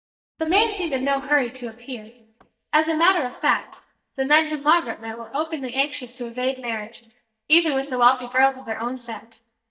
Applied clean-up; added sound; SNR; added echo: neural mask model DeepFilterNet 3.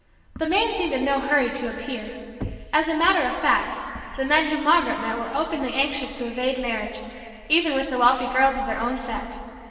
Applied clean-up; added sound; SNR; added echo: none; Knock / Wood; 16 dB; reverberation time 2.4 s.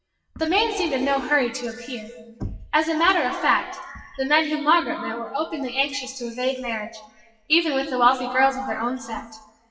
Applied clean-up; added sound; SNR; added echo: classical method WPE with log-MMSE.